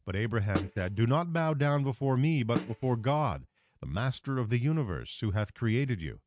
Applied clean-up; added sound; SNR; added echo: neural mask model RNNoise.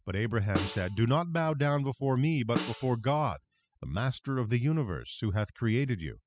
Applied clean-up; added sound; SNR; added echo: classical method spectral subtraction.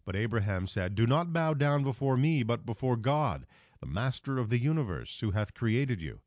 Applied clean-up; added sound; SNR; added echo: none; none; none; none.